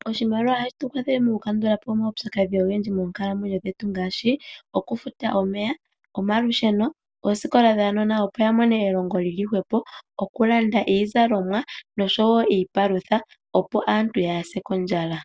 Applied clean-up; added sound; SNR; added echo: none; none; none; none.